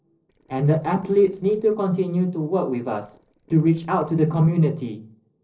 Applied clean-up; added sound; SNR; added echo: neural separator model SepFormer DNS4.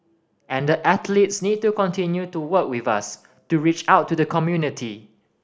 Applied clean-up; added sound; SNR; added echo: none; none; none; none.